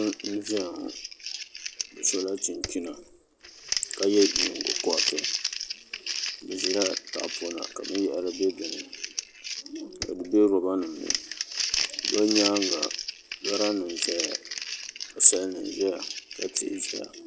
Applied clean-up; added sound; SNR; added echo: none; Crumpling, crinkling; 4 dB; none.